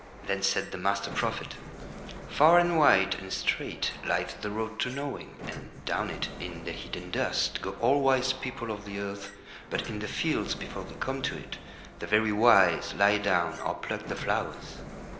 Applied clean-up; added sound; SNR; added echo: none; Sliding door; 14 dB; none.